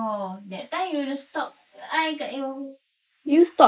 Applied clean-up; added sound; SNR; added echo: neural mask model Resemble Enhance denoiser.